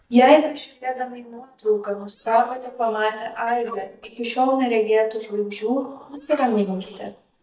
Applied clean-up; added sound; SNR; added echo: neural mask model DeepFilterNet 3.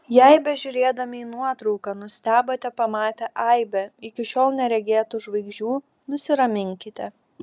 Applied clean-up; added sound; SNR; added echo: none; none; none; none.